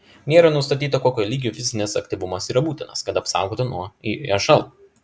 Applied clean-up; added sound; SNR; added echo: none; none; none; none.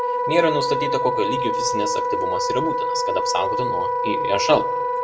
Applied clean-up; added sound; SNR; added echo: none; Wind instrument, woodwind instrument; -2 dB; reverberation time 0.3 s.